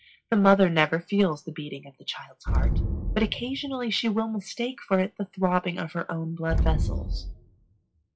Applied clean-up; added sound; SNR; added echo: classical method WPE with log-MMSE.